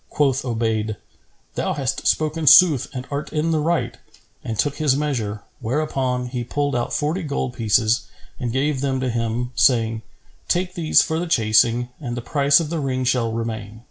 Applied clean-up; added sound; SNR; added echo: none; none; none; none.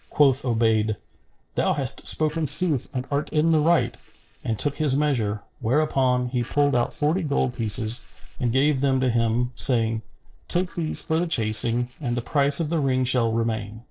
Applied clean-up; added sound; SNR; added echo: neural separator model SepFormer DNS4.